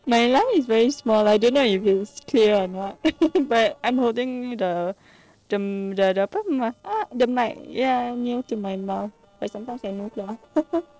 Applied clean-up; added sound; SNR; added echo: neural separator model SepFormer DNS4.